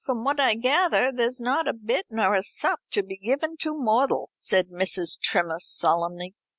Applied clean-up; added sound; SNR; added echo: none; none; none; none.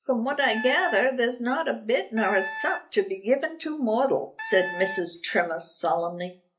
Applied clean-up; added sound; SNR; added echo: none; Wind instrument, woodwind instrument; 10 dB; reverberation time 0.3 s.